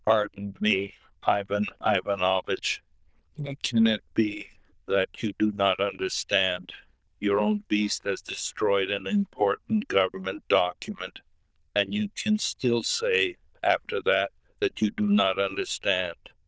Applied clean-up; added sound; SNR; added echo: neural diffusion model UNIVERSE++.